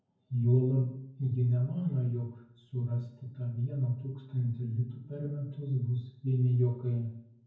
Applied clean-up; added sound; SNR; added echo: none; none; none; reverberation time 0.9 s.